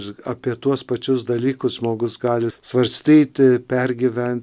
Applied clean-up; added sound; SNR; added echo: none; none; none; none.